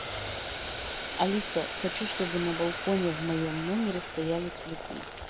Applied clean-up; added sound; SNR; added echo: none; Boiling; 5 dB; none.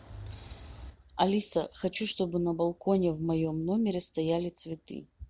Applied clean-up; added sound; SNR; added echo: none; none; none; none.